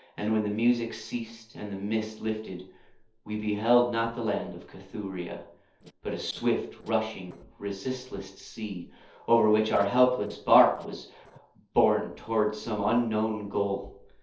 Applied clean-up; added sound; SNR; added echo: neural separator model SepFormer DNS4.